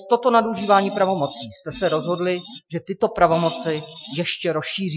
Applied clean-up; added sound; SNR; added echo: classical method Wiener filter.